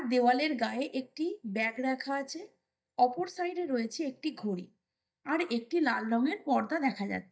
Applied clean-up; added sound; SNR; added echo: neural mask model DeepFilterNet 3.